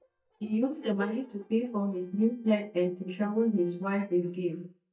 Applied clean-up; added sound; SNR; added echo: neural mask model DeepFilterNet 3.